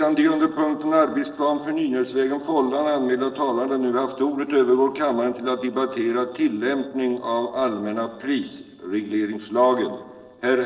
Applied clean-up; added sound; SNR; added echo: neural separator model SepFormer DNS4.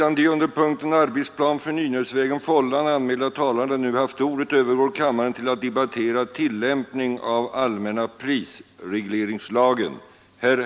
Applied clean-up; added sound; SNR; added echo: none; none; none; none.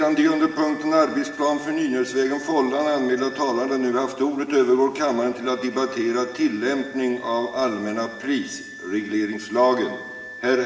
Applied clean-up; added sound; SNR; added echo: none; Wind instrument, woodwind instrument; 18 dB; reverberation time 2.6 s.